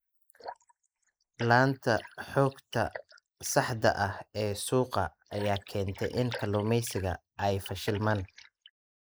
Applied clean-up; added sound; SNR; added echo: neural mask model Resemble Enhance denoiser.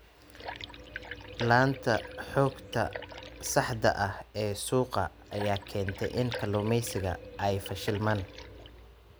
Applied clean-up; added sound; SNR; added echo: none; Liquid; 12 dB; none.